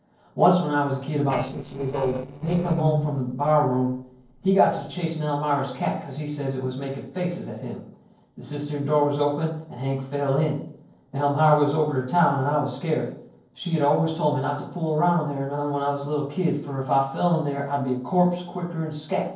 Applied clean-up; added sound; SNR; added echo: neural separator model SepFormer DNS4.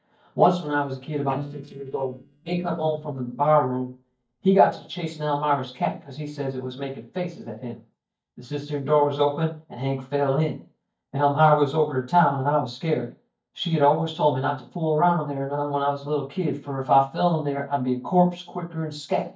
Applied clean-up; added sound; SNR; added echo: neural mask model DeepFilterNet 3.